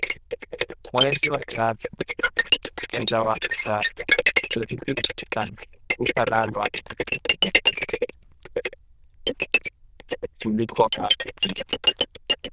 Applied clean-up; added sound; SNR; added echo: neural diffusion model UNIVERSE++.